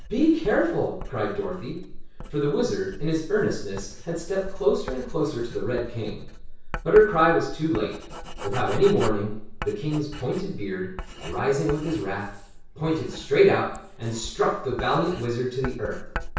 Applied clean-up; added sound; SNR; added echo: none; Writing; 9 dB; reverberation time 0.6 s.